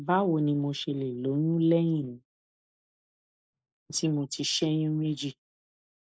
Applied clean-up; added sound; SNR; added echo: neural mask model Resemble Enhance denoiser.